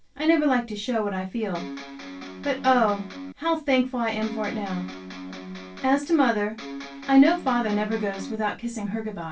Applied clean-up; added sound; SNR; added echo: none; Electric guitar; 12 dB; reverberation time 0.2 s.